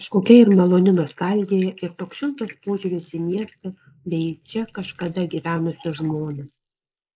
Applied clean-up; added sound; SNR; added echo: neural mask model Resemble Enhance denoiser.